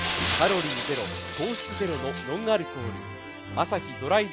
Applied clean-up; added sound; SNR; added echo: none; Shatter; 3 dB; none.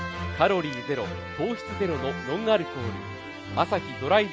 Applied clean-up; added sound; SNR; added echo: none; none; none; none.